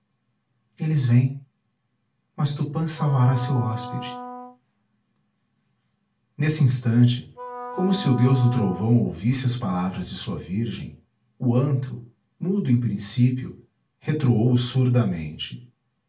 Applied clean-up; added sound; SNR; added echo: none; Wind instrument, woodwind instrument; 13 dB; reverberation time 0.3 s.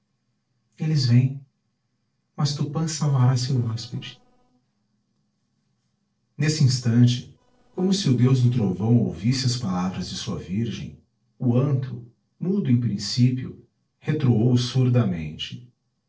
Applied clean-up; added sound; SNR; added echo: neural separator model SepFormer DNS4.